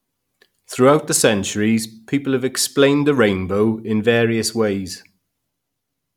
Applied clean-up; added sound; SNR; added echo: none; none; none; none.